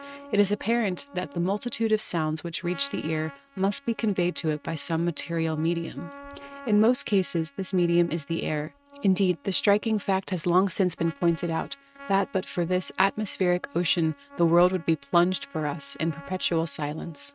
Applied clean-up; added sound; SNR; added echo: neural mask model RNNoise.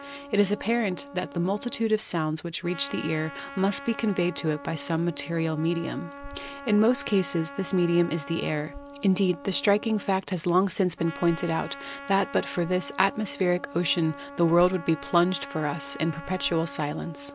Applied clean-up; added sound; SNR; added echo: none; Trumpet; 15 dB; none.